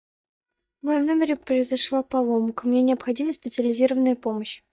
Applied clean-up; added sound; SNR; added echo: neural mask model DeepFilterNet 3.